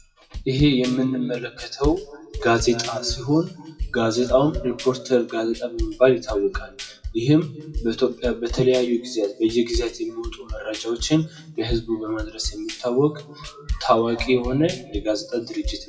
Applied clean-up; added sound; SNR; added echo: classical method WPE with log-MMSE.